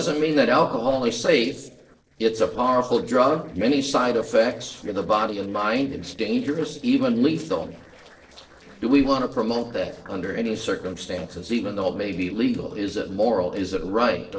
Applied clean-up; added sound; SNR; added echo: neural separator model SepFormer DNS4.